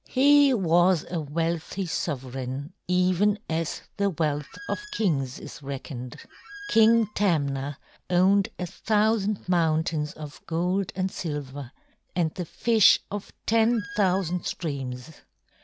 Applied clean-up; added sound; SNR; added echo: none; Squeak; 17 dB; none.